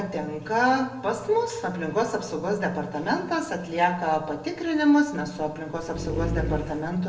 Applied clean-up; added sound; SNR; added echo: none; Dog; 4 dB; reverberation time 0.2 s.